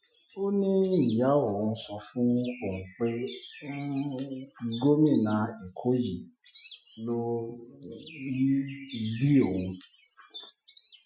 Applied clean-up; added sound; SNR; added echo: classical method Wiener filter.